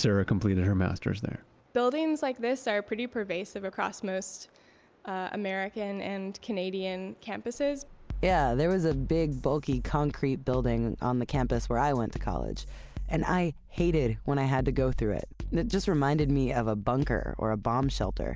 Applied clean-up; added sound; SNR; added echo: none; none; none; none.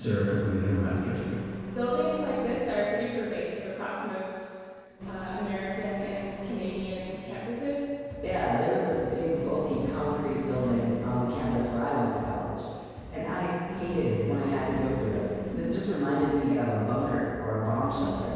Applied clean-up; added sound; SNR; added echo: none; Engine; 12 dB; reverberation time 1.9 s.